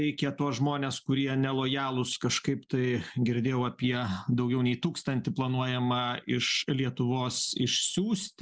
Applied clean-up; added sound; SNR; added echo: none; none; none; none.